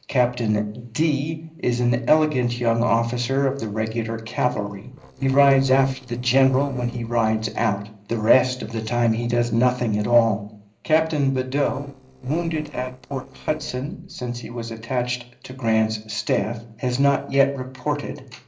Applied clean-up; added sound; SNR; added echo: neural separator model SepFormer DNS4.